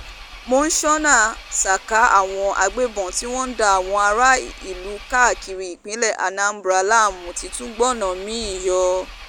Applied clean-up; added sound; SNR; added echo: none; Engine; 18 dB; none.